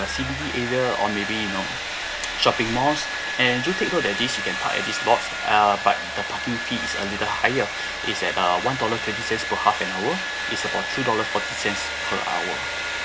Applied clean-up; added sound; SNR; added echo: none; Domestic sounds, home sounds; 4 dB; none.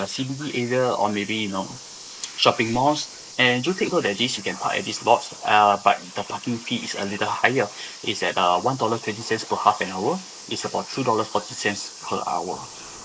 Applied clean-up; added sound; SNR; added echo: neural mask model Resemble Enhance denoiser.